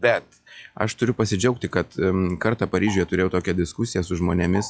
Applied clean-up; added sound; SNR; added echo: classical method log-MMSE.